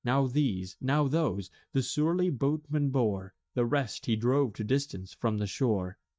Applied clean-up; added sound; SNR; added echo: neural mask model DeepFilterNet 3.